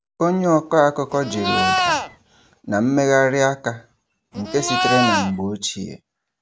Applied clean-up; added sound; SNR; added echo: none; Livestock, farm animals, working animals; 0 dB; none.